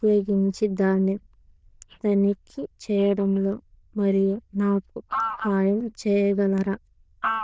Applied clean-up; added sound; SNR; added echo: neural diffusion model UNIVERSE++.